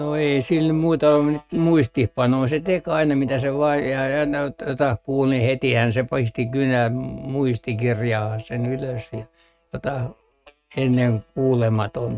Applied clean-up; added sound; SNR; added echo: neural mask model RNNoise.